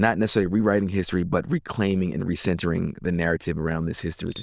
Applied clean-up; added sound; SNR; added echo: neural diffusion model UNIVERSE++.